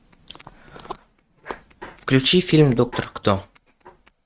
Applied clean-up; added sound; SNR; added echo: neural mask model RNNoise.